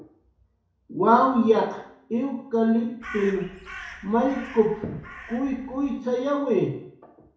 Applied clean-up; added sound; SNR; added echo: none; Crow; 16 dB; reverberation time 0.6 s.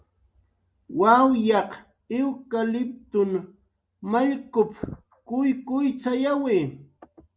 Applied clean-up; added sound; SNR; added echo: none; none; none; none.